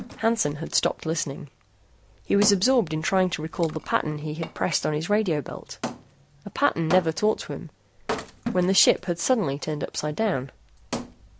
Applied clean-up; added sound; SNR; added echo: none; Wood; 13 dB; none.